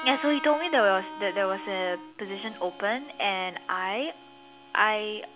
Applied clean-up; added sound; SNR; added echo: none; Harmonica; 14 dB; none.